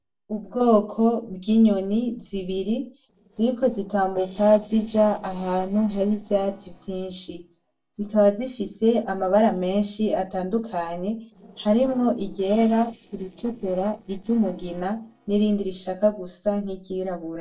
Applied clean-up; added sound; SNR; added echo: neural separator model SepFormer DNS4.